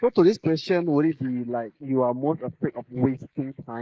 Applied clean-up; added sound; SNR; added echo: neural mask model Resemble Enhance denoiser.